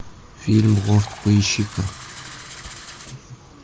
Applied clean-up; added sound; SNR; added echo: none; Fill (with liquid); 18 dB; none.